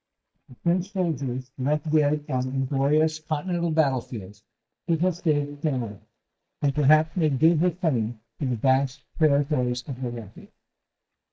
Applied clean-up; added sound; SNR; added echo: neural mask model DeepFilterNet 3.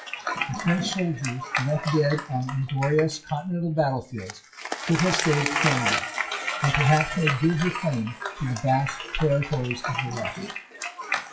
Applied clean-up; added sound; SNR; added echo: classical method WPE with log-MMSE.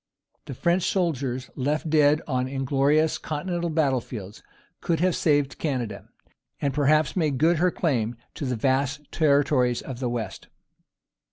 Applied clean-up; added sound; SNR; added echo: none; none; none; none.